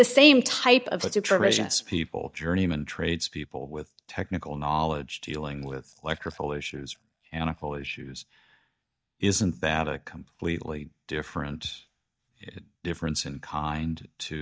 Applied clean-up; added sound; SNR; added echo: neural mask model DeepFilterNet 3.